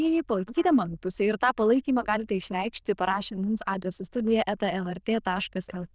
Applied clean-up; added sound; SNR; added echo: neural diffusion model UNIVERSE++.